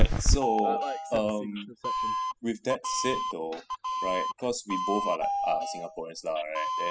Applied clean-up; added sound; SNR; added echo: classical method spectral subtraction.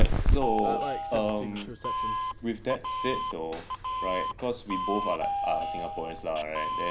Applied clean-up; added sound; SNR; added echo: none; Doorbell; -3 dB; none.